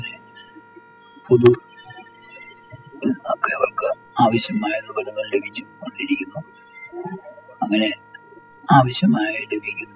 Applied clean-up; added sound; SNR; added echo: classical method spectral subtraction.